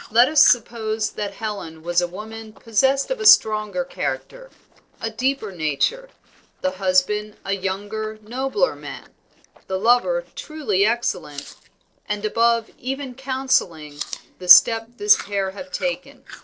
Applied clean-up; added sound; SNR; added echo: neural separator model SepFormer DNS4.